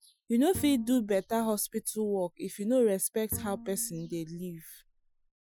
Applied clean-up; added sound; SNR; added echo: classical method Wiener filter.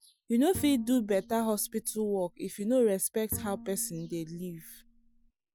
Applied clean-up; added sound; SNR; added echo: none; Bowed string instrument; 16 dB; none.